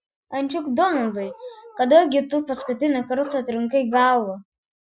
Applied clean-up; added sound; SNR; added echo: classical method Wiener filter.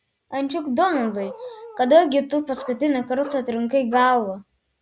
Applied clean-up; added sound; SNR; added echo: none; Bark; 18 dB; none.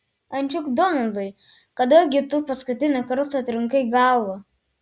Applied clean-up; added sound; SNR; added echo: none; none; none; none.